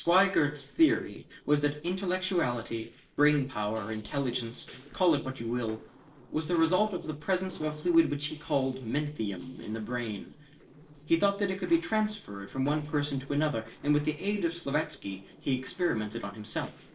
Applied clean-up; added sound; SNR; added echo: neural separator model SepFormer DNS4.